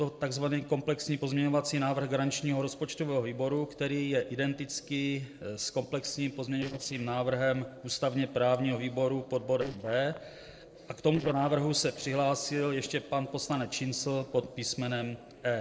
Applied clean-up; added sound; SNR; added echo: neural separator model SepFormer DNS4.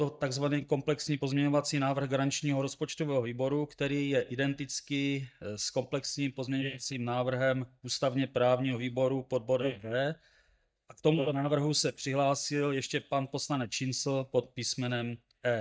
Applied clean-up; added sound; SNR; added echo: neural mask model DeepFilterNet 3.